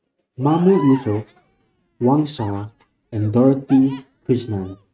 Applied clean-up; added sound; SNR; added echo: neural mask model RNNoise.